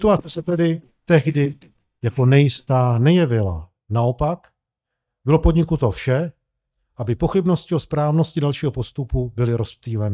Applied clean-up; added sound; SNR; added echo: neural mask model DeepFilterNet 3.